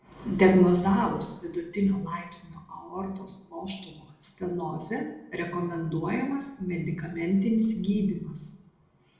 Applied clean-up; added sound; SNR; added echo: none; none; none; reverberation time 0.7 s.